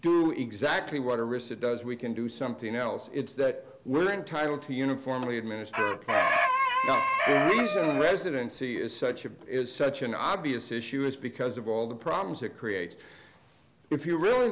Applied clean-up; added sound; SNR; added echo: none; Chicken, rooster; -3 dB; none.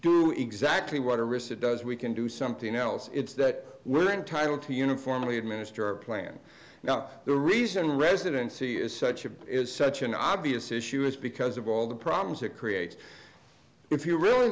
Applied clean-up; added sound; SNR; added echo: none; none; none; none.